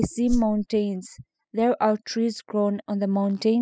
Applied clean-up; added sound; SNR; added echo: classical method spectral subtraction.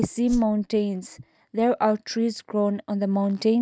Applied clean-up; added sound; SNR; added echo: neural mask model RNNoise.